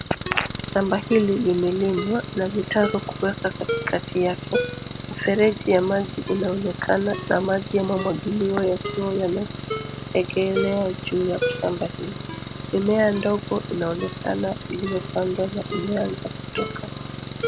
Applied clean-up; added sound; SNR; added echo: none; Ringtone + Engine; 7 dB; none.